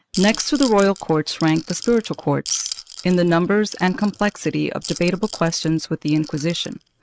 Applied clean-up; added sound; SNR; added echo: neural mask model RNNoise.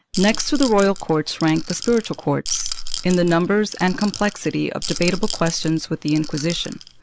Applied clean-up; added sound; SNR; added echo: none; Rattle / Rattle (instrument); 8 dB; none.